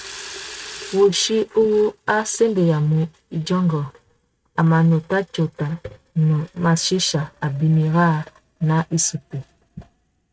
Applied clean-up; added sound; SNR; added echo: neural mask model RNNoise.